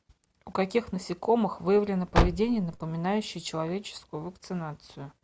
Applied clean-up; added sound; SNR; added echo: none; Car; 0 dB; none.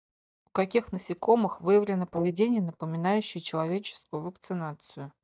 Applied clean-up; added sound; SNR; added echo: neural mask model DeepFilterNet 3.